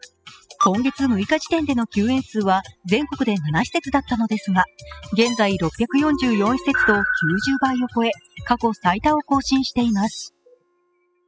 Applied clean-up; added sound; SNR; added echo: classical method spectral subtraction.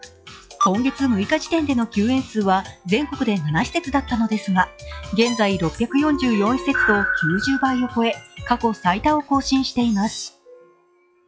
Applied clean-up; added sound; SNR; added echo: classical method log-MMSE.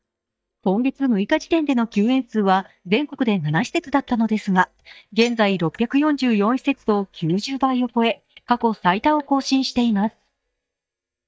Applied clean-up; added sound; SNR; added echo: neural mask model DeepFilterNet 3.